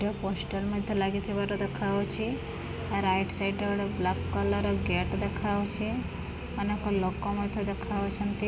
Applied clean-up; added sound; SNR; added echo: none; none; none; none.